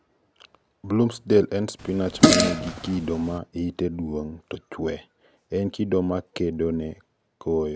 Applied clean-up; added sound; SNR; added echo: none; Fart; -4 dB; none.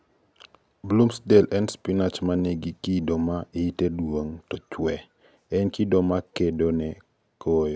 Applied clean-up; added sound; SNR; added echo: none; none; none; none.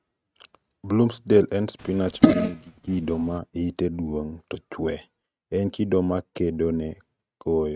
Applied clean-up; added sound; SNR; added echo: neural mask model RNNoise.